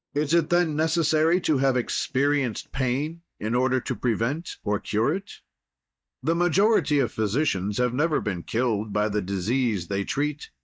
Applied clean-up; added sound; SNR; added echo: neural mask model DeepFilterNet 3.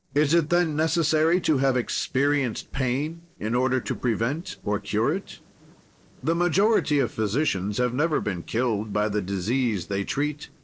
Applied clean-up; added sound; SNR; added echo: neural separator model SepFormer DNS4.